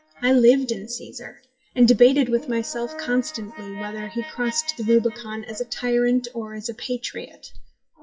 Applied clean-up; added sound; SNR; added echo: classical method WPE with log-MMSE.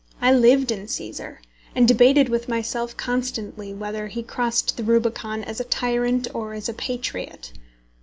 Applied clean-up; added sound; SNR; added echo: none; none; none; none.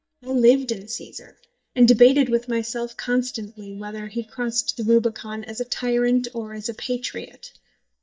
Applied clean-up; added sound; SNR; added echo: neural mask model DeepFilterNet 3.